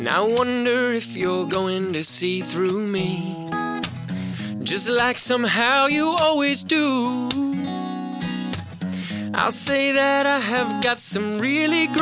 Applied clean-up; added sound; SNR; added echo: none; none; none; none.